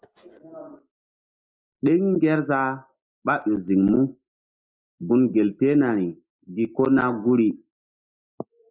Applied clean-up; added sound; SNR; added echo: neural mask model Resemble Enhance denoiser.